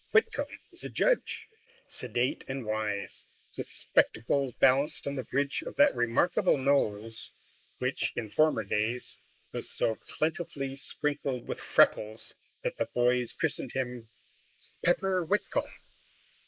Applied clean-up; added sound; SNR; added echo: neural mask model Resemble Enhance denoiser.